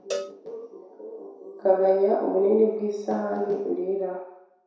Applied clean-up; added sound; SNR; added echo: none; Cowbell; 14 dB; reverberation time 0.7 s.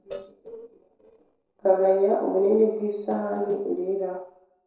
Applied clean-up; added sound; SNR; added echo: neural separator model SepFormer DNS4.